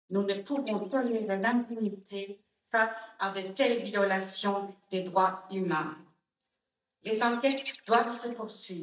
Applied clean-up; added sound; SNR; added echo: neural mask model DeepFilterNet 3.